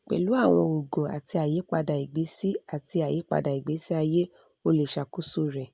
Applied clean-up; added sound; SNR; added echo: none; none; none; none.